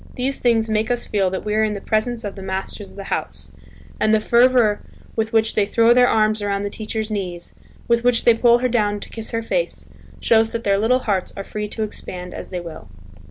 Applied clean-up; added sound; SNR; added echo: none; Purr; 17 dB; none.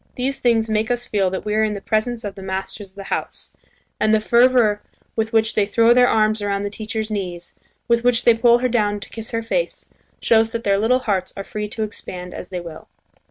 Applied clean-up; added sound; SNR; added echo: neural mask model RNNoise.